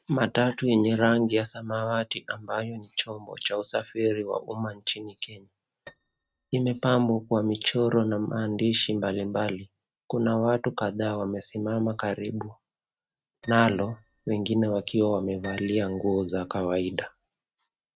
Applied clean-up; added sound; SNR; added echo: neural mask model RNNoise.